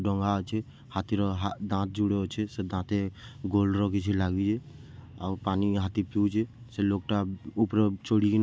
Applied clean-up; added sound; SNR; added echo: none; none; none; none.